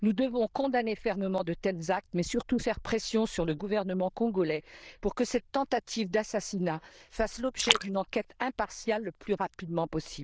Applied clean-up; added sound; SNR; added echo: neural diffusion model UNIVERSE++.